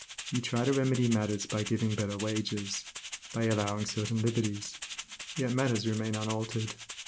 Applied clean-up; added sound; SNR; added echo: none; Rattle (instrument); 11 dB; none.